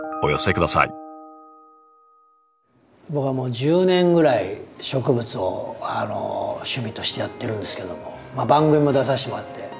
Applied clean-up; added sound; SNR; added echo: none; none; none; none.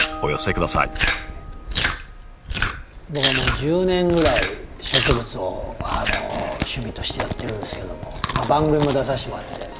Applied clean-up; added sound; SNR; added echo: none; Chewing, mastication; 2 dB; none.